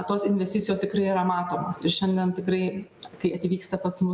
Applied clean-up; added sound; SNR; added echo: none; none; none; none.